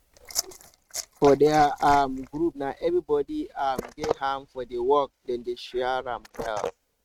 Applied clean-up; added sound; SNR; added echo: neural mask model RNNoise.